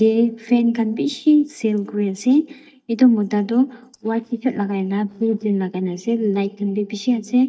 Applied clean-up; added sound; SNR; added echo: neural mask model DeepFilterNet 3.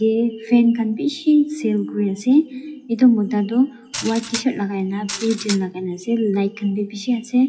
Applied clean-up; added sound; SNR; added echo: classical method WPE with log-MMSE.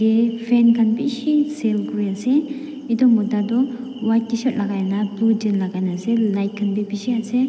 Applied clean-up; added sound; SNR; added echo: none; none; none; none.